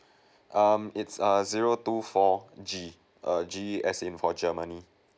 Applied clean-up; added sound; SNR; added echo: none; none; none; none.